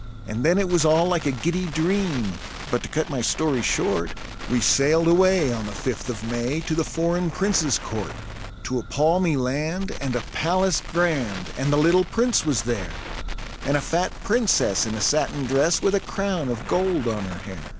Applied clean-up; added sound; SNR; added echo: none; Crackle + Church bell; 10 dB; none.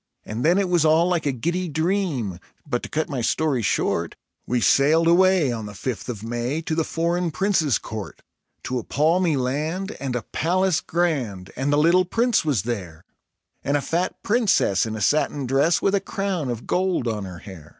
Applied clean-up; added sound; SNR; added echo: none; none; none; none.